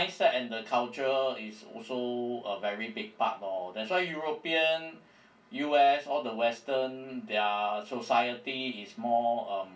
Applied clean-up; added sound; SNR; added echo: none; none; none; reverberation time 0.2 s.